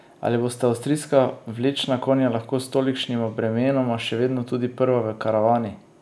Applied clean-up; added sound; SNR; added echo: none; none; none; none.